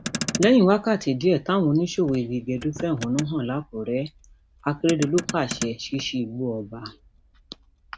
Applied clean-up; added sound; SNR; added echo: none; Motor vehicle (road); 13 dB; none.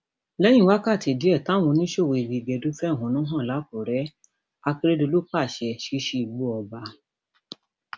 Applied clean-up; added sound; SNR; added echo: none; none; none; none.